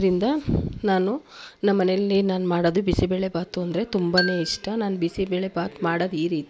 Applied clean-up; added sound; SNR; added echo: none; Marimba, xylophone; 9 dB; none.